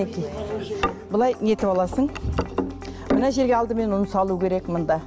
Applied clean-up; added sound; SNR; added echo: none; none; none; none.